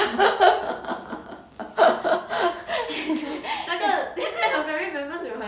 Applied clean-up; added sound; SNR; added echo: none; none; none; none.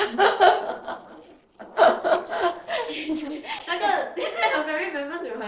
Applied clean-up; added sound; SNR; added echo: neural separator model SepFormer DNS4.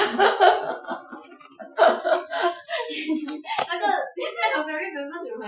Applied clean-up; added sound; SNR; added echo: classical method Wiener filter.